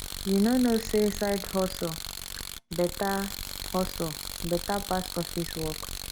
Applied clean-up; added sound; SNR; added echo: none; Tools; 7 dB; none.